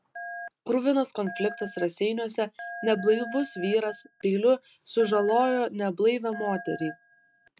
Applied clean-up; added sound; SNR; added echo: neural mask model RNNoise.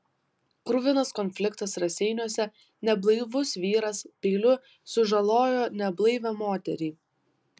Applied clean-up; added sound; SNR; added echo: none; none; none; none.